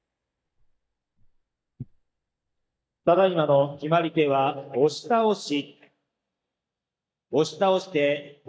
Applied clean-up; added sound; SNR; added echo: neural mask model DeepFilterNet 3.